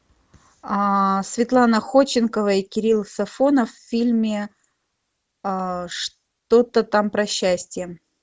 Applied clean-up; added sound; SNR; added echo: none; none; none; none.